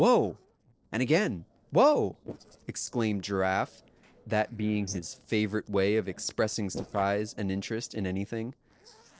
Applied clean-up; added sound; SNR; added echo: neural separator model SepFormer DNS4.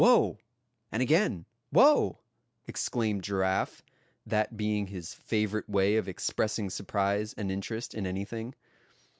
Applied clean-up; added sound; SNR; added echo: none; none; none; none.